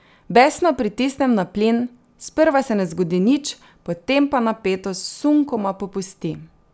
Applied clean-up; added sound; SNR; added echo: none; none; none; none.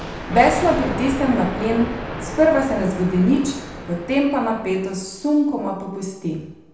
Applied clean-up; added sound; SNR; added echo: none; Thunder; 10 dB; reverberation time 0.8 s.